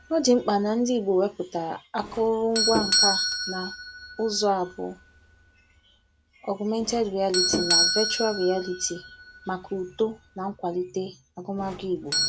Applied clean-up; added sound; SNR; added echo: none; Doorbell; 2 dB; none.